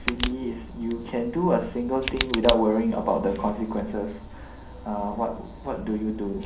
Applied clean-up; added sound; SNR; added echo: none; Tick; 8 dB; reverberation time 0.6 s.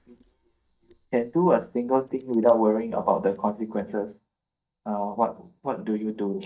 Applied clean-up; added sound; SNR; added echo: neural mask model DeepFilterNet 3.